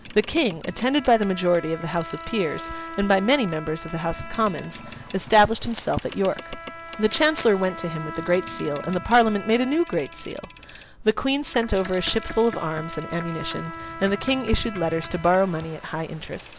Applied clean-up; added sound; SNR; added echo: none; Bowed string instrument + Boat, Water vehicle; 14 dB; none.